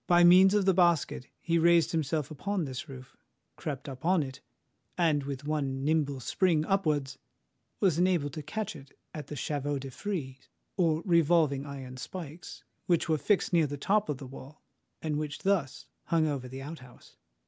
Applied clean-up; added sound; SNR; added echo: none; none; none; none.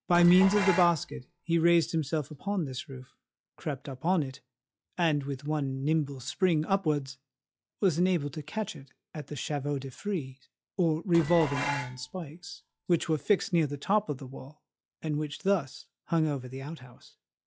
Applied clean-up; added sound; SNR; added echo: classical method log-MMSE.